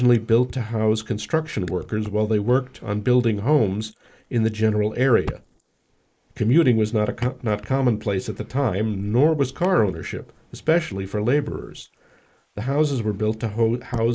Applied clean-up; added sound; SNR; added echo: neural mask model Resemble Enhance denoiser.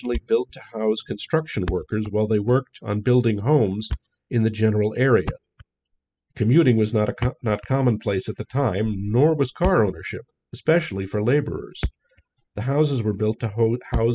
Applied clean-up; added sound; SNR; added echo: classical method spectral subtraction.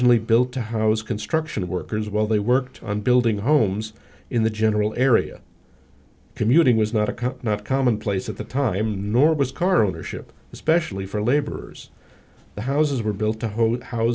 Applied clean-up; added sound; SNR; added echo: none; none; none; none.